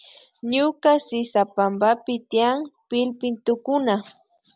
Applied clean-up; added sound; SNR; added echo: none; none; none; none.